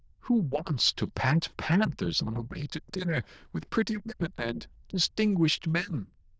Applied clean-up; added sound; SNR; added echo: neural diffusion model UNIVERSE++.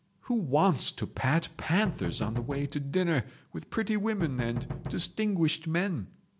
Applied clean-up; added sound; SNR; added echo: none; Knock; 9 dB; none.